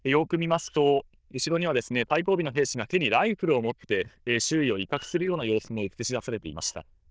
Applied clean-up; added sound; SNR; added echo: neural diffusion model UNIVERSE++.